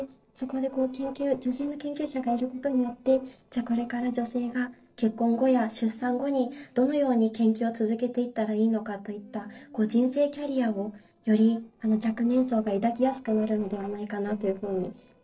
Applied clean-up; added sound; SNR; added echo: neural separator model SepFormer DNS4.